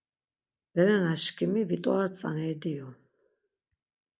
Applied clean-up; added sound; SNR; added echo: none; none; none; none.